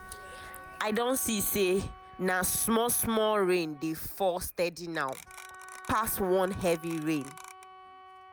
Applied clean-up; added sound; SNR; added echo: none; Clock + Wind instrument, woodwind instrument; 18 dB; none.